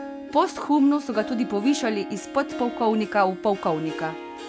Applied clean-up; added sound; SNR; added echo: none; Harp; 11 dB; none.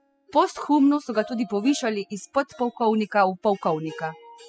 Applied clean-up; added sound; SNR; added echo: classical method spectral subtraction.